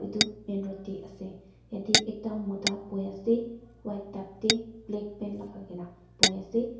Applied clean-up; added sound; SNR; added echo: none; Tap / Glass; 0 dB; reverberation time 0.6 s.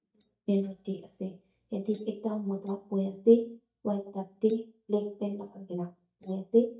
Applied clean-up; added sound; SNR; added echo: neural mask model DeepFilterNet 3.